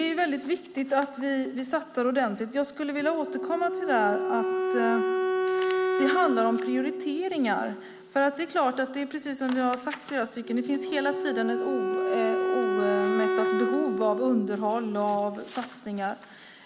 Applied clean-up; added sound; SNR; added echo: none; Wind instrument, woodwind instrument; 2 dB; none.